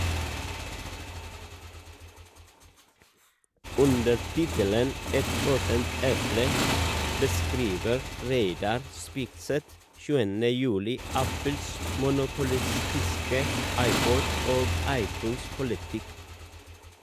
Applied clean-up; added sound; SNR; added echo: none; Motorcycle / Engine; 2 dB; none.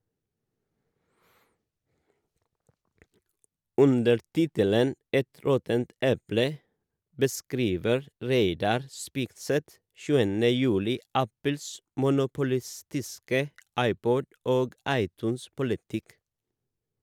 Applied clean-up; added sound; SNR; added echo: none; none; none; none.